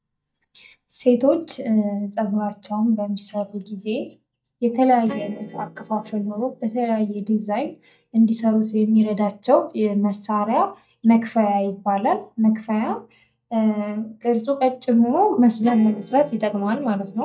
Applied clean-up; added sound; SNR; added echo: neural mask model DeepFilterNet 3.